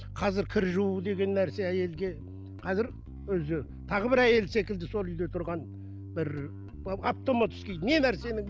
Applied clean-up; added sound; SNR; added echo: none; Bass guitar; 12 dB; none.